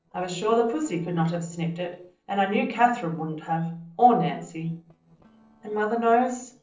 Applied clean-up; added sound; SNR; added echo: neural separator model SepFormer DNS4.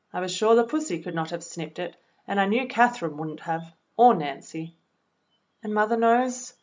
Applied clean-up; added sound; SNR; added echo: none; none; none; none.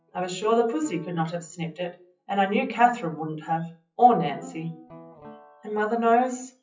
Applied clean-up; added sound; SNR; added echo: classical method WPE with log-MMSE.